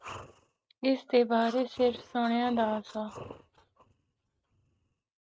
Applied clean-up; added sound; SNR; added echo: neural mask model RNNoise.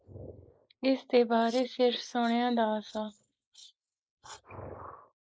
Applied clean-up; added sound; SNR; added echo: neural mask model Resemble Enhance denoiser.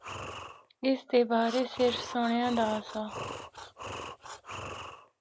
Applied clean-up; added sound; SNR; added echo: none; Breathing; 11 dB; none.